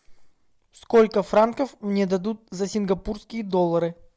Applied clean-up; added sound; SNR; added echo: none; none; none; none.